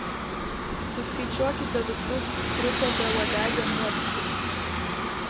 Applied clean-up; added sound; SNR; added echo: none; Aircraft; -4 dB; none.